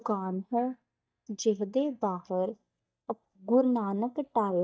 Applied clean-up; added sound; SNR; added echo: neural mask model DeepFilterNet 3.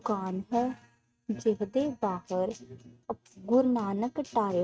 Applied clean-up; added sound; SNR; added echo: neural mask model RNNoise.